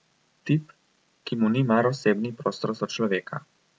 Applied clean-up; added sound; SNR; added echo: none; none; none; none.